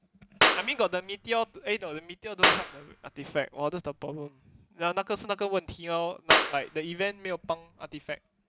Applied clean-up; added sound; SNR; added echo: none; Clapping; -2 dB; none.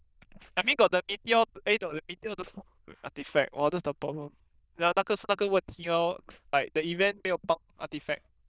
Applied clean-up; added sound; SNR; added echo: neural diffusion model UNIVERSE++.